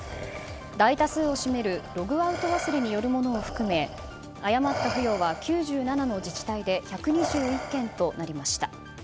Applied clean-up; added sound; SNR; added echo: none; Respiratory sounds; 10 dB; none.